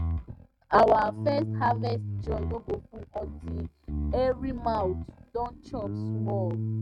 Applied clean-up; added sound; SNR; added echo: neural mask model RNNoise.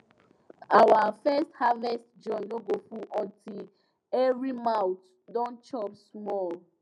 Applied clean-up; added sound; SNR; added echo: none; none; none; none.